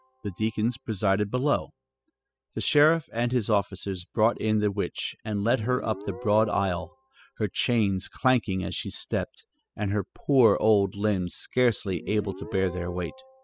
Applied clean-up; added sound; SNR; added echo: classical method spectral subtraction.